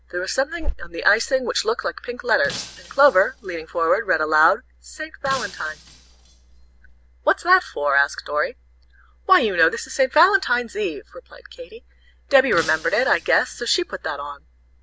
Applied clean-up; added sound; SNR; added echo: none; Shatter; 18 dB; none.